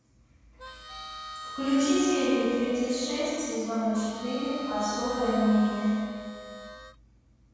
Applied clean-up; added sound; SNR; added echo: none; Harmonica; 12 dB; reverberation time 2.1 s.